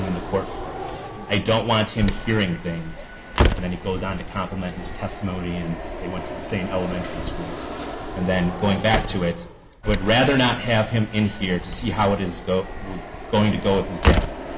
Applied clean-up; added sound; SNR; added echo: none; Fixed-wing aircraft, airplane + Slam; 4 dB; none.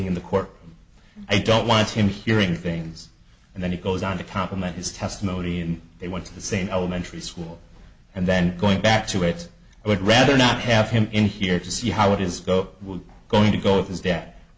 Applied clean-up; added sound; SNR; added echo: none; none; none; none.